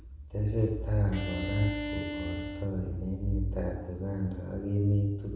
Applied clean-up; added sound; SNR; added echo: none; Bowed string instrument; 8 dB; reverberation time 0.9 s.